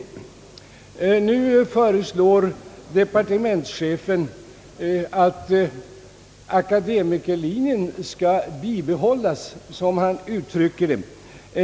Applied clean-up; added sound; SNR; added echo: none; none; none; none.